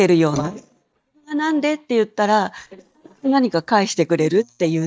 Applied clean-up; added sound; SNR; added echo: neural mask model DeepFilterNet 3.